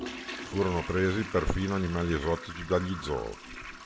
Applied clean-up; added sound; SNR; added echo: none; Toilet flush; 11 dB; none.